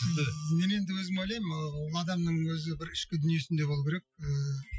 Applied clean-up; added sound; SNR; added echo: classical method Wiener filter.